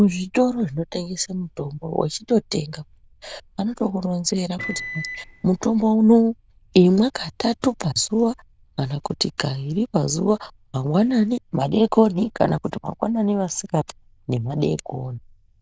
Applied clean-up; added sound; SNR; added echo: neural diffusion model UNIVERSE++.